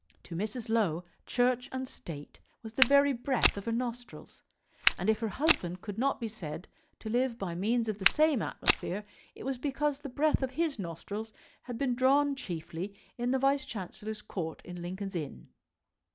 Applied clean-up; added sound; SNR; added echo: none; Walk, footsteps; -1 dB; none.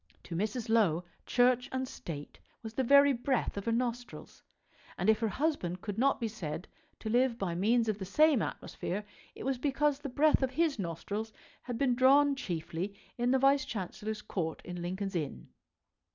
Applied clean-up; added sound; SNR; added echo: none; none; none; none.